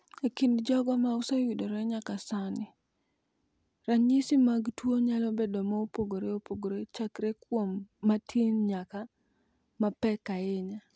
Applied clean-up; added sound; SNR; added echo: none; none; none; none.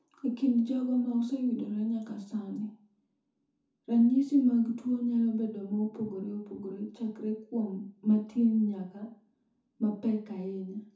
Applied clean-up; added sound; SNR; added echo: none; none; none; reverberation time 0.7 s.